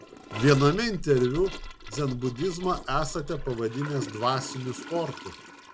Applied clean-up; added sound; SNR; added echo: none; Toilet flush / Gurgling + Hammer; 11 dB; none.